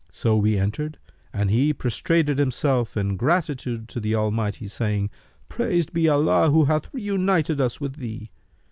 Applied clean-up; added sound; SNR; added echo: none; none; none; none.